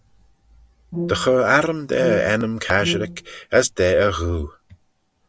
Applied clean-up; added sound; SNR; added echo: none; Brass instrument; 8 dB; none.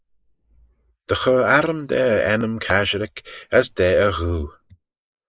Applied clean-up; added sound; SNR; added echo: neural mask model Resemble Enhance denoiser.